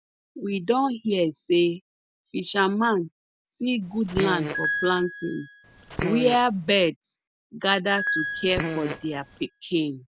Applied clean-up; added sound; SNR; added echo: none; Fart + Piano; 6 dB; none.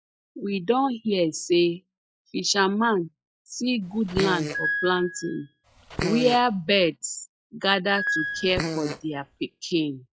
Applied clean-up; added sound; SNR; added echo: classical method log-MMSE.